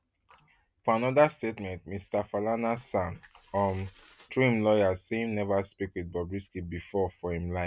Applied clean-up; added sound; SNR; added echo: none; none; none; none.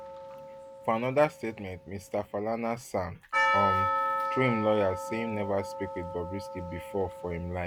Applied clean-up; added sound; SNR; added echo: none; Percussion; 2 dB; none.